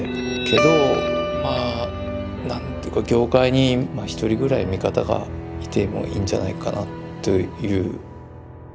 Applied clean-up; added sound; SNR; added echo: none; Guitar; 6 dB; none.